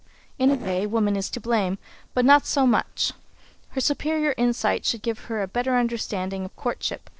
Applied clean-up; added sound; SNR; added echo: neural separator model SepFormer DNS4.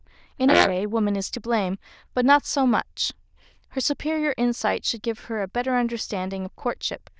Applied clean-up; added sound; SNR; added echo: neural diffusion model UNIVERSE++.